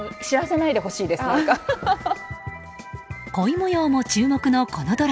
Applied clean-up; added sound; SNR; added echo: none; none; none; none.